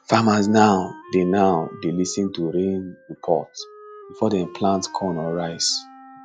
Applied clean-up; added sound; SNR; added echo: classical method log-MMSE.